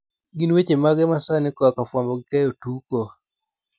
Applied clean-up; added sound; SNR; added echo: none; none; none; none.